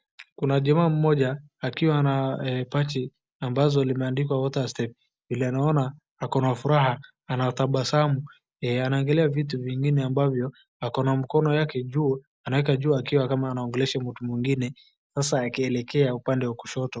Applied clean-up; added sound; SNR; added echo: none; none; none; none.